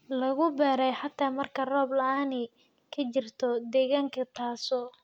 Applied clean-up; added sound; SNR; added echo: none; none; none; none.